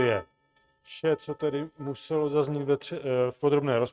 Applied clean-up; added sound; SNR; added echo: neural mask model RNNoise.